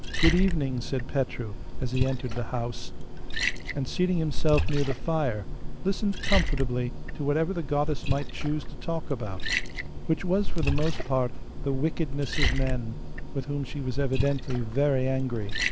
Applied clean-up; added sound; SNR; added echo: none; Liquid; -2 dB; none.